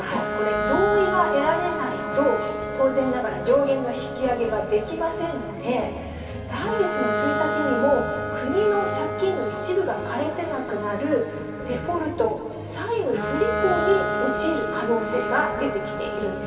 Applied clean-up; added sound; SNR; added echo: none; Bowed string instrument; 4 dB; reverberation time 2.6 s.